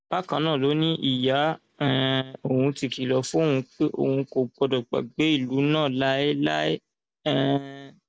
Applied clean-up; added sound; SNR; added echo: none; none; none; none.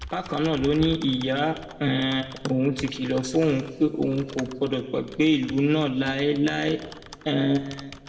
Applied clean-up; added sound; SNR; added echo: none; Typing; 18 dB; reverberation time 1.2 s.